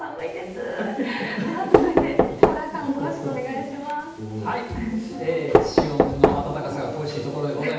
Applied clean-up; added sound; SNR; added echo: none; Knock; -2 dB; reverberation time 0.9 s.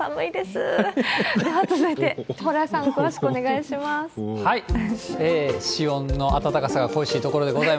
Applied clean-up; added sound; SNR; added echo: none; none; none; none.